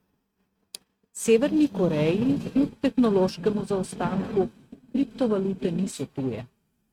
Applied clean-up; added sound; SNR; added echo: neural mask model RNNoise.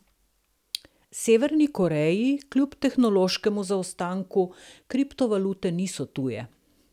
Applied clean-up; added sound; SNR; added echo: none; none; none; none.